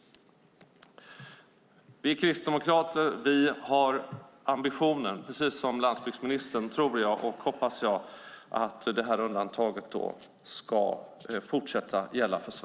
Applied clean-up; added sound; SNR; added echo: none; none; none; none.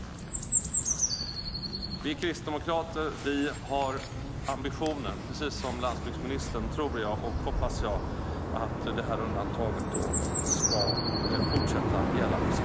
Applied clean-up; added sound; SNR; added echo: none; Chirp, tweet; -4 dB; none.